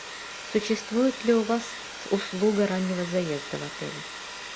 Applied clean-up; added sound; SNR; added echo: none; Domestic sounds, home sounds; 11 dB; none.